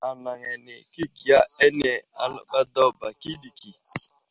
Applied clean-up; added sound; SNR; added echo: none; none; none; none.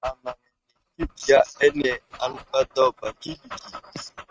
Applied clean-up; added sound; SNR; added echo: neural mask model RNNoise.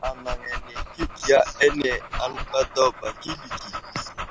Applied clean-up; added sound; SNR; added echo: none; Dog; 8 dB; none.